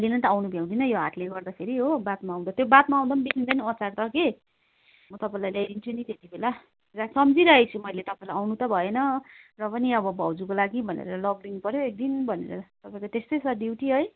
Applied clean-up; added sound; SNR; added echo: none; none; none; none.